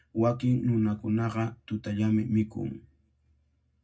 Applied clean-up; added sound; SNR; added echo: none; none; none; reverberation time 0.2 s.